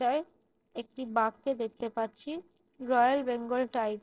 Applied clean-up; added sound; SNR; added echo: neural separator model SepFormer DNS4.